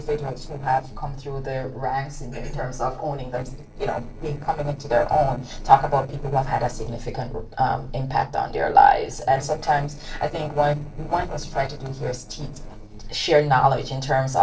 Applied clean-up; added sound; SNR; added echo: neural separator model SepFormer DNS4.